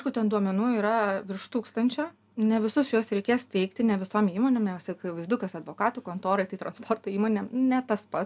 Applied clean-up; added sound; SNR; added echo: none; none; none; none.